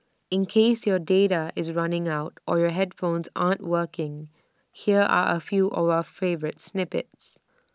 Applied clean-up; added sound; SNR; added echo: none; none; none; none.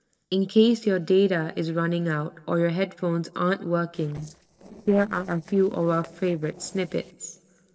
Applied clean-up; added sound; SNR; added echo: neural separator model SepFormer DNS4.